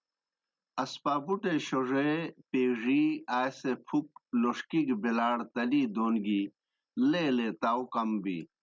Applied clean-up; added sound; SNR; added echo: none; none; none; none.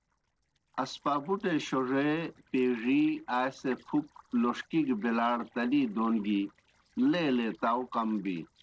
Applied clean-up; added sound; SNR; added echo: neural separator model SepFormer DNS4.